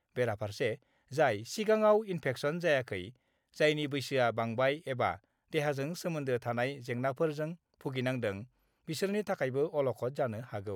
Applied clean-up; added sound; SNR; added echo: none; none; none; none.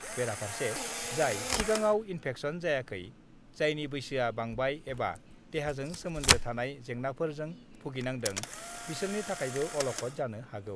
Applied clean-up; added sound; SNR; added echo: none; Camera; 3 dB; none.